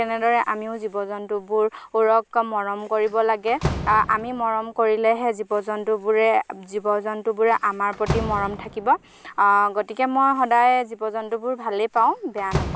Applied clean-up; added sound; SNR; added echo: none; Slam; 13 dB; none.